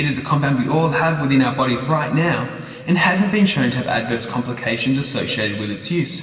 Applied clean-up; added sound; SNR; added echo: none; none; none; reverberation time 2.6 s.